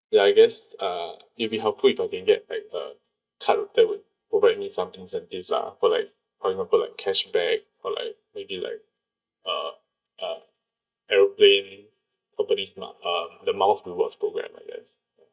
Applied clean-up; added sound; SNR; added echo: neural mask model DeepFilterNet 3.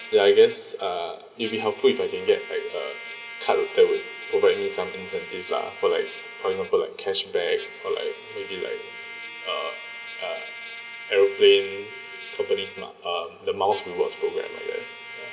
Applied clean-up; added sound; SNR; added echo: none; Trumpet; 15 dB; reverberation time 0.5 s.